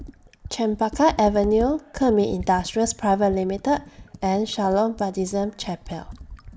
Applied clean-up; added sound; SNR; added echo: none; Computer keyboard + Fill (with liquid); 16 dB; none.